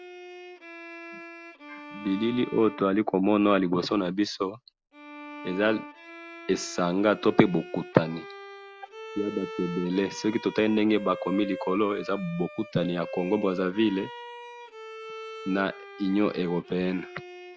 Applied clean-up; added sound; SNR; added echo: none; Bowed string instrument; 14 dB; none.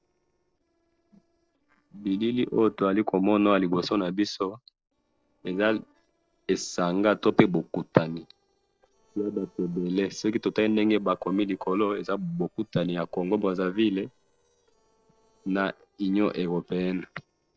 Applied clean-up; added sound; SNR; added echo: neural separator model SepFormer DNS4.